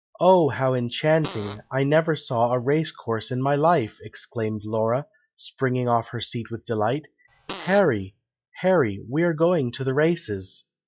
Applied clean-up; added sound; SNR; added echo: classical method log-MMSE.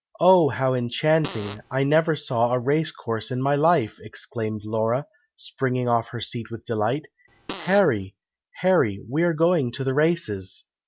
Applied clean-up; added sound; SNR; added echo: none; Fart; 13 dB; none.